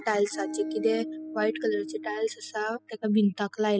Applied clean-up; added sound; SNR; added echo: classical method spectral subtraction.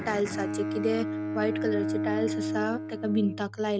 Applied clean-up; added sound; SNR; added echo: none; Bowed string instrument; 2 dB; none.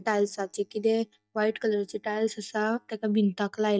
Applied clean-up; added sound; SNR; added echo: neural mask model DeepFilterNet 3.